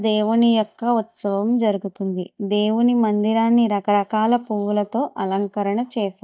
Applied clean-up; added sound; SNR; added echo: neural mask model DeepFilterNet 3.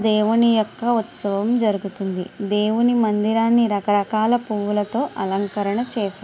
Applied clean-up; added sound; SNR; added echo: none; none; none; none.